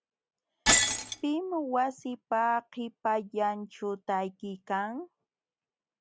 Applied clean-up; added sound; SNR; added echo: none; Shatter; 2 dB; none.